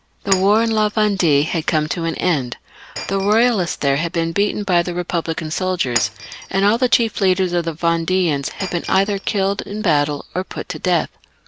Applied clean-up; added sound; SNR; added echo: none; Shatter; 16 dB; none.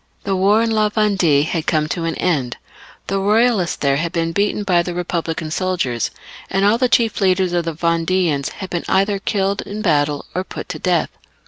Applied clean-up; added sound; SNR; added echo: none; none; none; none.